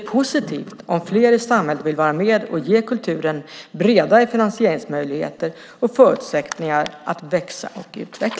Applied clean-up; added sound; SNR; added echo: none; none; none; none.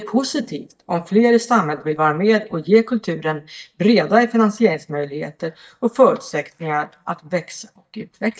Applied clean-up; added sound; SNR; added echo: neural mask model DeepFilterNet 3.